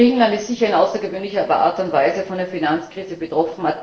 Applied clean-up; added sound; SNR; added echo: neural separator model SepFormer DNS4.